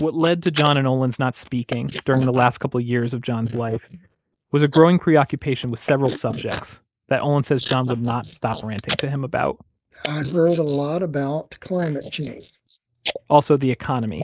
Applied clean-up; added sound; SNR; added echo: neural mask model Resemble Enhance denoiser.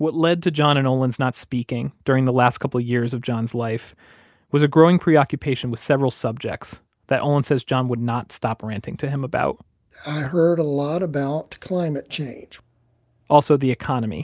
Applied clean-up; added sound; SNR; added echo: none; none; none; none.